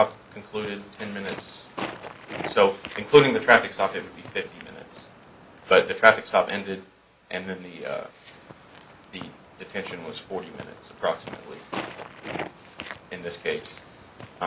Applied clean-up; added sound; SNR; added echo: none; Walk, footsteps; 15 dB; none.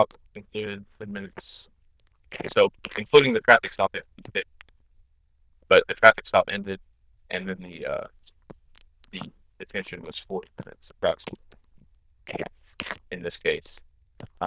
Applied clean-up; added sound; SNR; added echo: neural diffusion model UNIVERSE++.